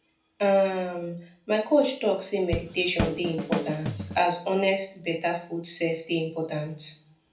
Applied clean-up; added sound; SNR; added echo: none; Drum kit; 4 dB; reverberation time 0.4 s.